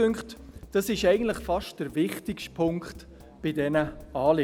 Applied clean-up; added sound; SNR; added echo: none; Drum kit; 19 dB; none.